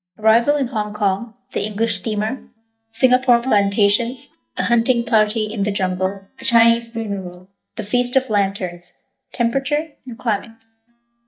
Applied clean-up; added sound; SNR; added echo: neural mask model DeepFilterNet 3.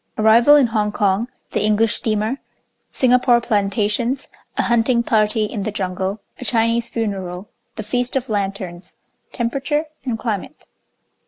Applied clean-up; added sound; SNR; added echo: none; none; none; none.